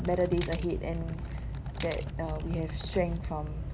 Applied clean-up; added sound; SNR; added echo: none; Typing + Camera; 12 dB; none.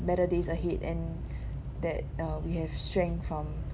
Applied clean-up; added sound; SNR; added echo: none; none; none; none.